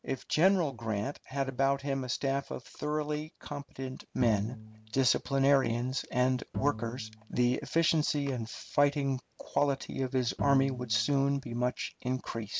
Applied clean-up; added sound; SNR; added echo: none; Bowed string instrument; 11 dB; none.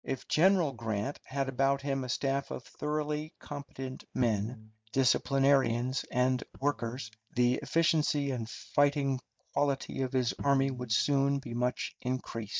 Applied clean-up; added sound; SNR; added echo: neural mask model DeepFilterNet 3.